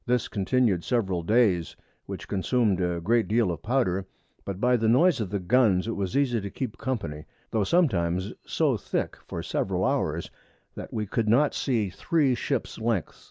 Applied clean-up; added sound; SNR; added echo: none; none; none; none.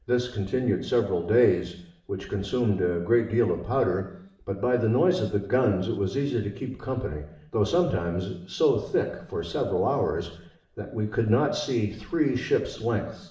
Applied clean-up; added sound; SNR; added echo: none; none; none; reverberation time 0.7 s.